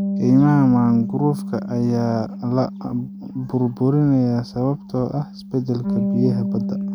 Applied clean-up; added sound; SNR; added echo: none; Bass guitar; 7 dB; none.